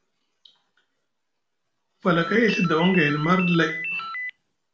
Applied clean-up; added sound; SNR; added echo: none; Ringtone; 6 dB; reverberation time 0.4 s.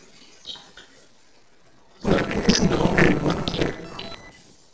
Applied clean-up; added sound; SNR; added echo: neural separator model SepFormer DNS4.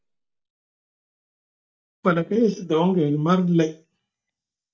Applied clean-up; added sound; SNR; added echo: neural mask model DeepFilterNet 3.